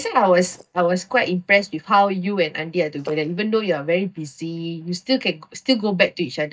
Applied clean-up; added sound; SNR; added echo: neural mask model DeepFilterNet 3.